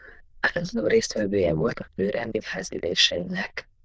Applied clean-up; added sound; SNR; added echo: neural diffusion model UNIVERSE++.